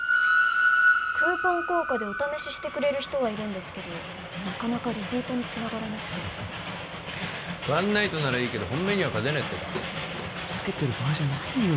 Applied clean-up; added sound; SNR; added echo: none; Train; 0 dB; none.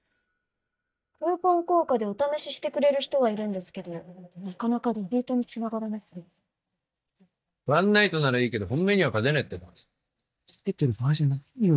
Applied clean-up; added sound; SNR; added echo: neural mask model DeepFilterNet 3.